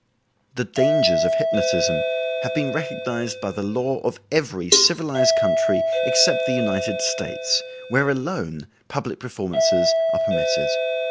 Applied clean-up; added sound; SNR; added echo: none; Cowbell + Doorbell; -2 dB; none.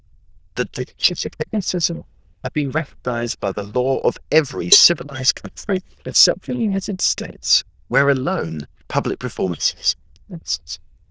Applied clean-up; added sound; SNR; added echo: neural diffusion model UNIVERSE++.